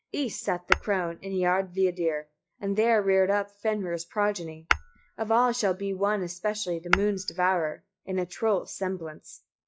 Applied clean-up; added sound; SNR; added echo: classical method log-MMSE.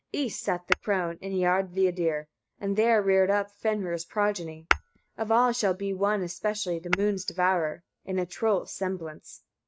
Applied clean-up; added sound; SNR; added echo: neural mask model RNNoise.